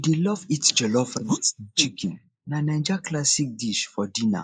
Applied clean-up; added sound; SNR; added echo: neural mask model Resemble Enhance denoiser.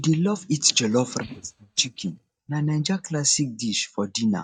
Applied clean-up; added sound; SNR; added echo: neural mask model DeepFilterNet 3.